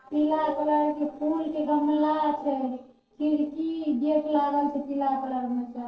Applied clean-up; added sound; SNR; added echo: neural separator model SepFormer DNS4.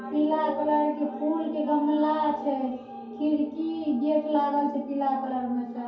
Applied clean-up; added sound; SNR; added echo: none; Brass instrument; 15 dB; reverberation time 2.4 s.